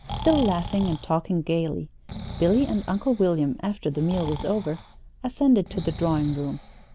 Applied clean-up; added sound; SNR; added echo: none; Breathing; 12 dB; none.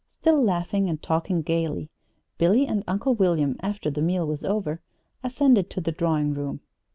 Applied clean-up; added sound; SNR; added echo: none; none; none; none.